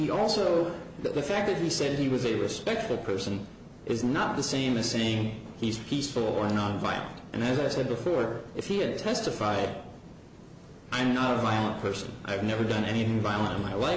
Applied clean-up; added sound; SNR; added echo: none; none; none; none.